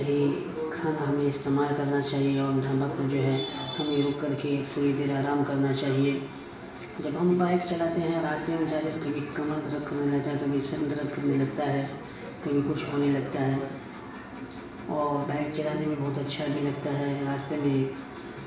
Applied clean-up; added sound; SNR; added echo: none; none; none; reverberation time 0.9 s.